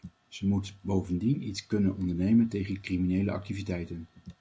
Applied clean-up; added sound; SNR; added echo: none; none; none; none.